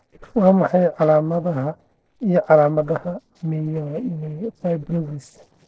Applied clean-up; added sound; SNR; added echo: neural separator model SepFormer DNS4.